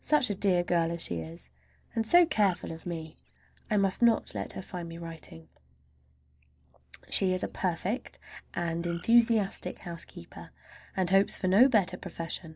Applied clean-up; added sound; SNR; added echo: neural separator model SepFormer DNS4.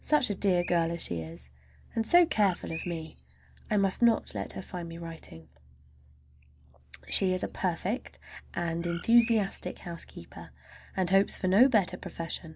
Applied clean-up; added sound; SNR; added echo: none; Bird; 19 dB; none.